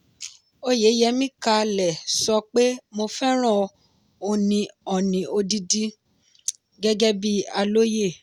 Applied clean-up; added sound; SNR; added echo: none; none; none; none.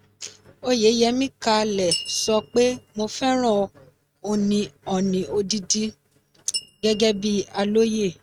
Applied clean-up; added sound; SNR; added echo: neural mask model RNNoise.